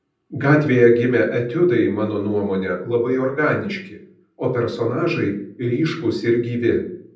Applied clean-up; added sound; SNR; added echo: none; none; none; reverberation time 0.6 s.